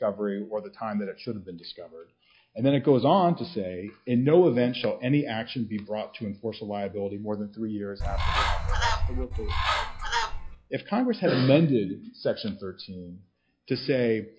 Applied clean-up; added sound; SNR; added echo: classical method log-MMSE.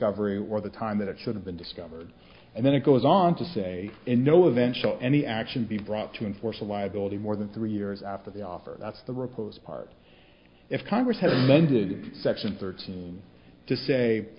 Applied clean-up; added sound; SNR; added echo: none; none; none; none.